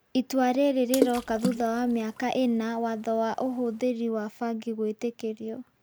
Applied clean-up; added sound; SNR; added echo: none; Water / Splash, splatter; 7 dB; none.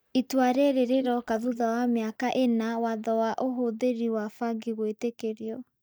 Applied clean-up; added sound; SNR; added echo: neural mask model DeepFilterNet 3.